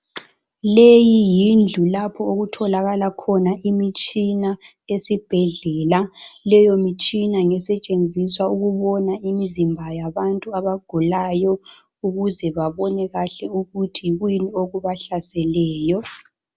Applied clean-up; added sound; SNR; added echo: none; none; none; none.